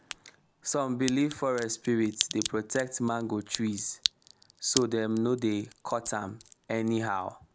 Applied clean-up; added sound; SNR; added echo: none; Crack; 10 dB; none.